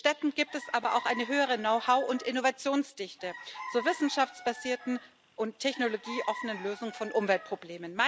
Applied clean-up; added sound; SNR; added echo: none; Chicken, rooster; 14 dB; none.